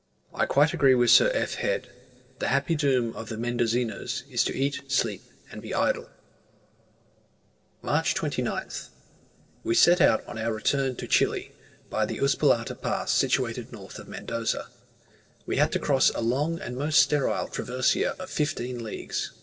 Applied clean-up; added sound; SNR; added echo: neural separator model SepFormer DNS4.